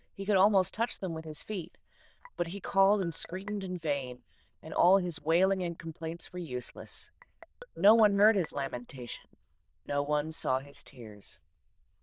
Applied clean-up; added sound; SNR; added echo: neural diffusion model UNIVERSE++.